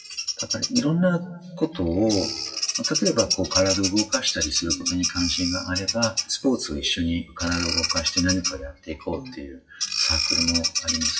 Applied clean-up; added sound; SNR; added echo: classical method WPE with log-MMSE.